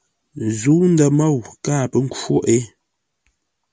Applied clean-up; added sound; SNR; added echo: none; none; none; none.